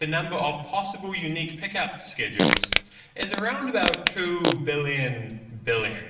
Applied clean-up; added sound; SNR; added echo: none; Fart; -2 dB; reverberation time 0.8 s.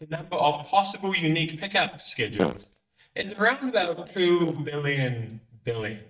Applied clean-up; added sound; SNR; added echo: neural mask model DeepFilterNet 3.